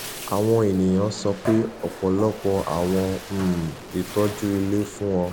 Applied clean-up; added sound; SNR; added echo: none; Bathtub (filling or washing) + Aircraft; 13 dB; none.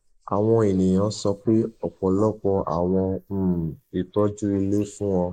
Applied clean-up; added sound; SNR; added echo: neural mask model Resemble Enhance denoiser.